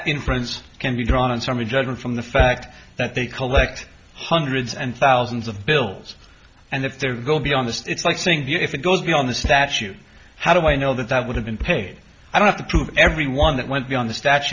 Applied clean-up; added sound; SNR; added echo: none; none; none; none.